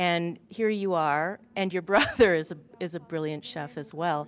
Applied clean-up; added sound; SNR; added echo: none; none; none; none.